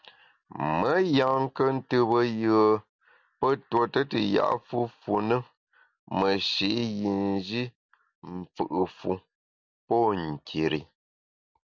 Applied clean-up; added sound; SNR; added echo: none; none; none; none.